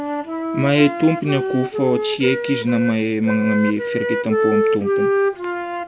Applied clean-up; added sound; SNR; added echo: none; Wind instrument, woodwind instrument; 2 dB; none.